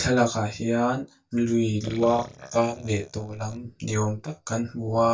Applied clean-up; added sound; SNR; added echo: neural mask model DeepFilterNet 3.